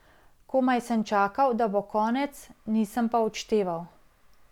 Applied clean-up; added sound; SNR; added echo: none; none; none; none.